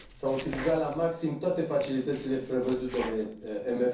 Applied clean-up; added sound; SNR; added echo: none; Domestic sounds, home sounds; 14 dB; reverberation time 0.6 s.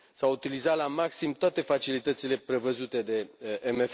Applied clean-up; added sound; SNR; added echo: none; none; none; none.